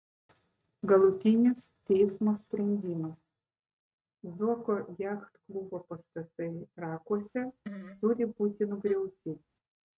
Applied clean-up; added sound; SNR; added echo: neural mask model RNNoise.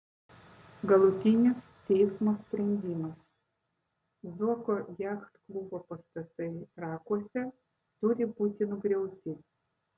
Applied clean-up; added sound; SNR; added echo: none; none; none; none.